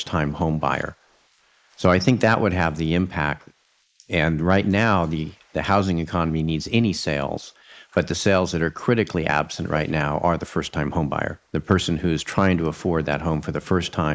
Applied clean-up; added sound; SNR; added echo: neural mask model Resemble Enhance denoiser.